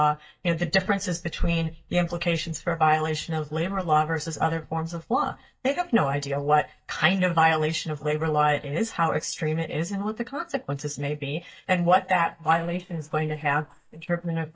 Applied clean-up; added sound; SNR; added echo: neural mask model DeepFilterNet 3.